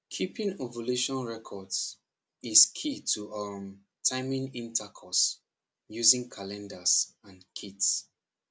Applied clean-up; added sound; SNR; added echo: none; none; none; none.